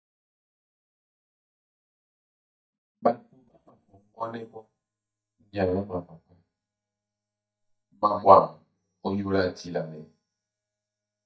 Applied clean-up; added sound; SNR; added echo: neural mask model DeepFilterNet 3.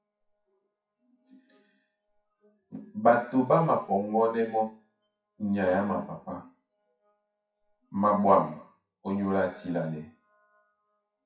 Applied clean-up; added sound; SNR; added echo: classical method WPE with log-MMSE.